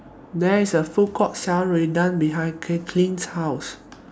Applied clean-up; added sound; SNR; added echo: none; none; none; none.